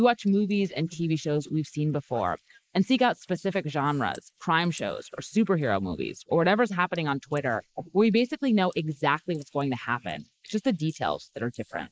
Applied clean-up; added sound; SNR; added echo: neural mask model Resemble Enhance denoiser.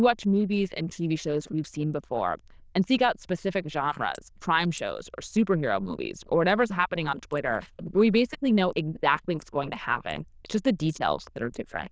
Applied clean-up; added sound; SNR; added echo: neural diffusion model UNIVERSE++.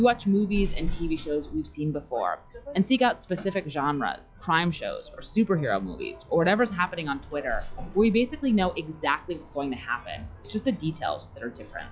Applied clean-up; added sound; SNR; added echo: classical method log-MMSE.